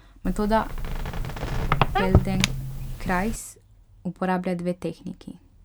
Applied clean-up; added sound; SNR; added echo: none; Squeak; -4 dB; none.